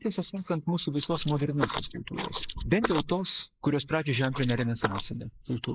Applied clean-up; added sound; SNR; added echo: neural mask model Resemble Enhance denoiser.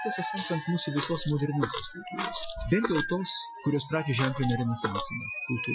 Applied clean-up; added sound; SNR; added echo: classical method Wiener filter.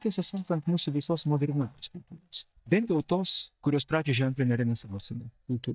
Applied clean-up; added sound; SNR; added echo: neural mask model DeepFilterNet 3.